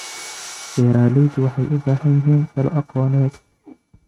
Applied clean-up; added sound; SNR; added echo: neural mask model RNNoise.